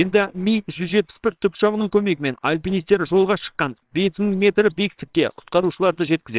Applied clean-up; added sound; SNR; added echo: neural separator model SepFormer WHAMR!.